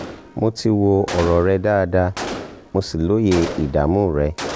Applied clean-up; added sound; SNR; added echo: none; Gunshot, gunfire; 13 dB; none.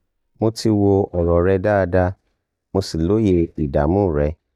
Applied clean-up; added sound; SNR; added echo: neural mask model DeepFilterNet 3.